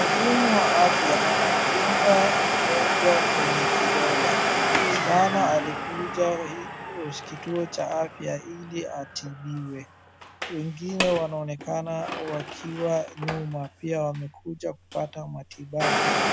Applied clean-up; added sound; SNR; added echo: none; Domestic sounds, home sounds; -2 dB; none.